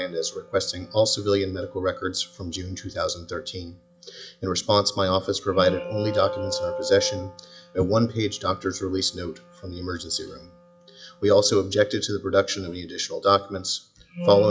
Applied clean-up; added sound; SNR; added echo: classical method log-MMSE.